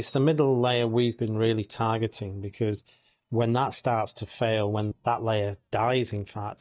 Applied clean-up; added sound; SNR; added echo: neural mask model DeepFilterNet 3.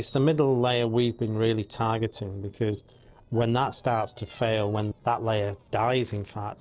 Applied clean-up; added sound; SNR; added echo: neural separator model SepFormer DNS4.